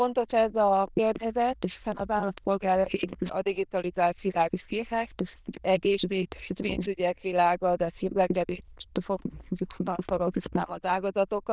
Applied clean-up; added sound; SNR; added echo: neural diffusion model UNIVERSE++.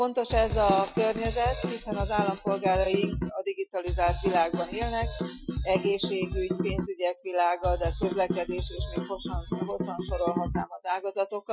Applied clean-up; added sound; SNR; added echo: classical method Wiener filter.